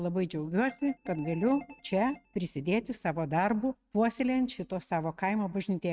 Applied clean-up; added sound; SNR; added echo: neural mask model RNNoise.